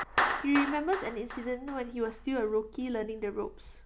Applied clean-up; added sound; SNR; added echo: none; Clapping; 5 dB; none.